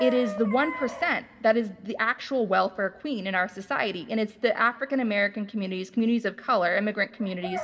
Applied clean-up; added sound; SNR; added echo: none; Chicken, rooster; 14 dB; reverberation time 1.0 s.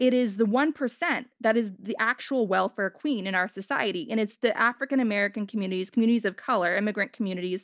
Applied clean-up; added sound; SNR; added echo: none; none; none; none.